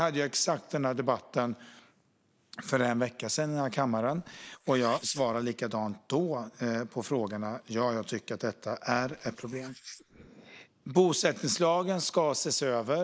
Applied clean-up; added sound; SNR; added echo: neural mask model Resemble Enhance denoiser.